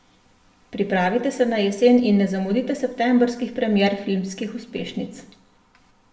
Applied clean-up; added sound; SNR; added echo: none; none; none; reverberation time 0.7 s.